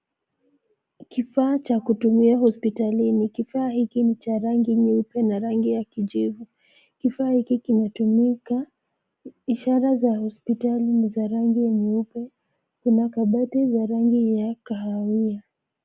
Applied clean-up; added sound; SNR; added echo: none; none; none; none.